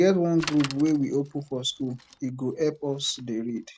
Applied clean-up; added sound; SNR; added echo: none; Bicycle; 14 dB; none.